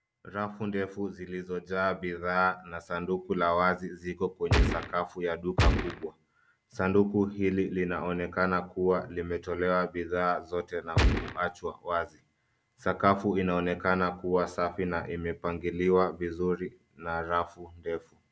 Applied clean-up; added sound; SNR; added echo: none; Gunshot, gunfire; -4 dB; none.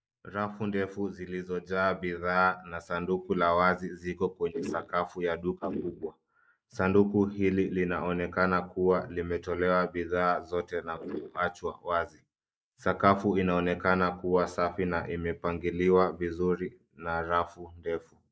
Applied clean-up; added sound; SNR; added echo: neural mask model Resemble Enhance denoiser.